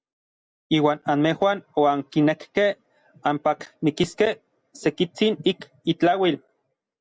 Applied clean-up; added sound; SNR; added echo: none; none; none; none.